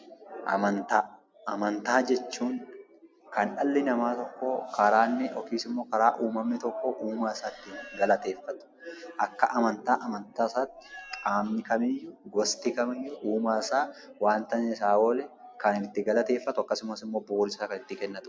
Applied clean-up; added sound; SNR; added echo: none; Meow; 19 dB; none.